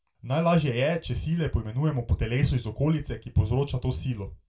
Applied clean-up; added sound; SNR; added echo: none; none; none; reverberation time 0.2 s.